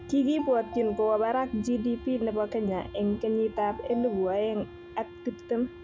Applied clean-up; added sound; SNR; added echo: none; Wind instrument, woodwind instrument + Telephone; 15 dB; none.